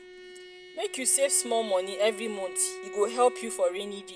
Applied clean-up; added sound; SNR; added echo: none; Bowed string instrument; 13 dB; none.